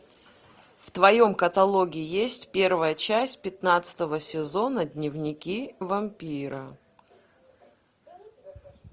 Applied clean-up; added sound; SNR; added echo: none; none; none; none.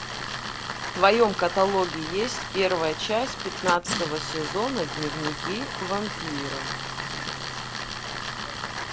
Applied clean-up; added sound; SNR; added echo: none; Tools; 5 dB; none.